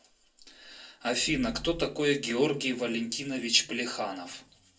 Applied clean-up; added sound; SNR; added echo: none; none; none; reverberation time 0.2 s.